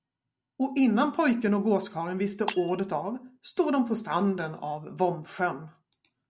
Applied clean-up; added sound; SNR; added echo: none; Shatter; 17 dB; none.